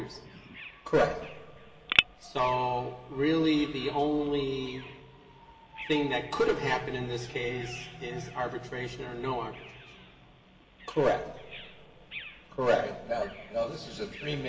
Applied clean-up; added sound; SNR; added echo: none; Bird vocalization, bird call, bird song; 10 dB; reverberation time 2.5 s.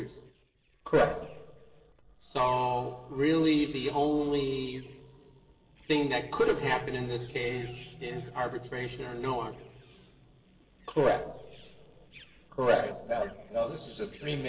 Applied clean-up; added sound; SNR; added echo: neural separator model SepFormer DNS4.